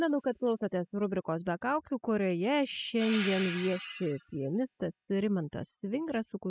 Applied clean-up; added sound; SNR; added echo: classical method spectral subtraction.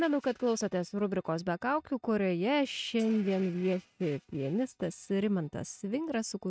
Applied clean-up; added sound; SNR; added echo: neural mask model RNNoise.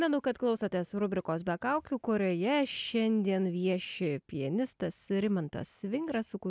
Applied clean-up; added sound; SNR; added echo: none; none; none; none.